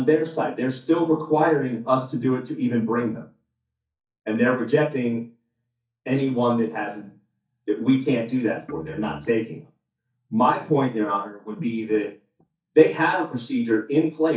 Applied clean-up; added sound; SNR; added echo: neural mask model DeepFilterNet 3.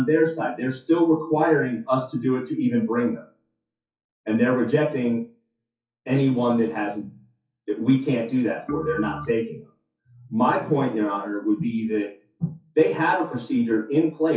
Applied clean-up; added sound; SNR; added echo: classical method WPE with log-MMSE.